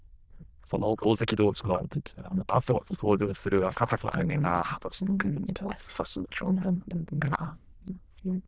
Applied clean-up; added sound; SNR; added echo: neural diffusion model UNIVERSE++.